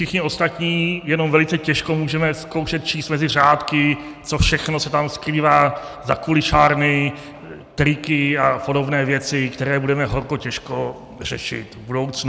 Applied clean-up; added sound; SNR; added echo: none; none; none; none.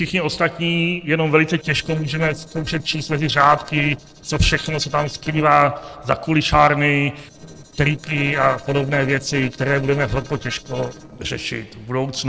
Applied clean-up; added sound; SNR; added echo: neural separator model SepFormer DNS4.